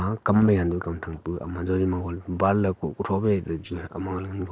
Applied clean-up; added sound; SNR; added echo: neural separator model SepFormer DNS4.